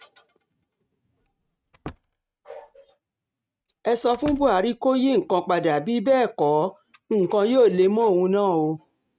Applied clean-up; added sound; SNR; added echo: neural mask model RNNoise.